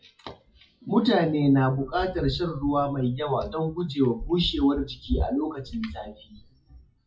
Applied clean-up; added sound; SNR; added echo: classical method WPE with log-MMSE.